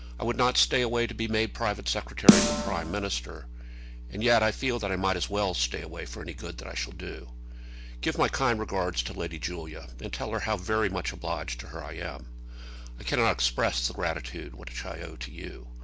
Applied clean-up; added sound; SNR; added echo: none; Snare drum; -4 dB; none.